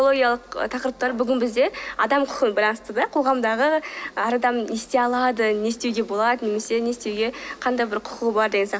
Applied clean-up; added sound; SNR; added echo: none; none; none; none.